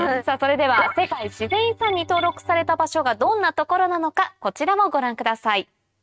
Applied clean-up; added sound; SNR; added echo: neural mask model RNNoise.